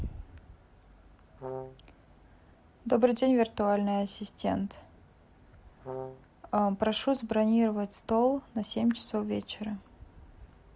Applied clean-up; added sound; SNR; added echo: none; Brass instrument; 10 dB; none.